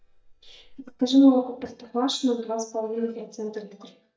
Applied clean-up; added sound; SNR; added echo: neural mask model DeepFilterNet 3.